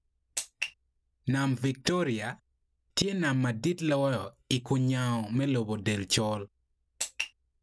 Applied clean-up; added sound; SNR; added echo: none; none; none; none.